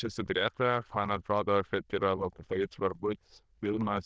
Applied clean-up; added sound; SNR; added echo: neural diffusion model UNIVERSE++.